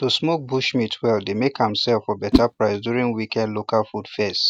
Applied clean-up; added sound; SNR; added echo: none; Whoosh, swoosh, swish; 5 dB; none.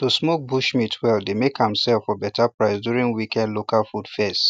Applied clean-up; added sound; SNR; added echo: none; none; none; none.